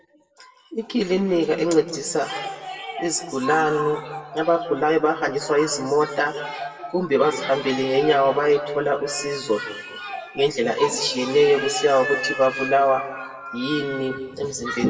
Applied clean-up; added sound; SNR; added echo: none; none; none; reverberation time 1.6 s.